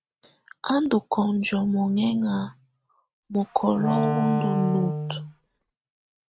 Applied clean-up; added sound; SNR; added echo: neural mask model RNNoise.